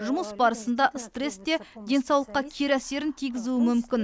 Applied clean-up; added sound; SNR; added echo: none; none; none; none.